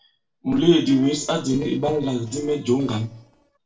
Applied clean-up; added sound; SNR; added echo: neural separator model SepFormer DNS4.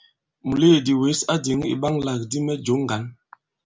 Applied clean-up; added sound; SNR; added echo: none; none; none; none.